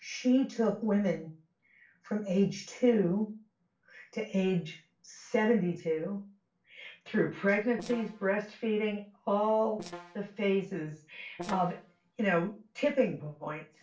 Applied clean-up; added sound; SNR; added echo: neural separator model SepFormer DNS4.